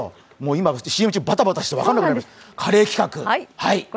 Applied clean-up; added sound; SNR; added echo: none; none; none; none.